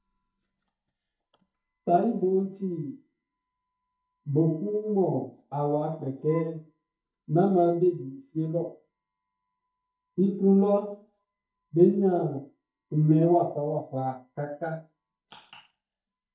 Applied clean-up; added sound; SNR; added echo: neural mask model DeepFilterNet 3.